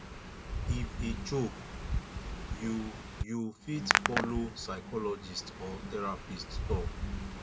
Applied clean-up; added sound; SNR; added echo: none; Hands; -2 dB; none.